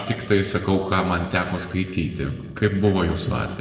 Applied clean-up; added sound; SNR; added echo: neural separator model SepFormer DNS4.